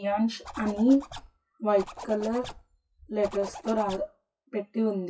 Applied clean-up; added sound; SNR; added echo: classical method WPE with log-MMSE.